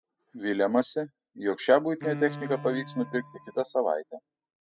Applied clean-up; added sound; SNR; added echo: classical method spectral subtraction.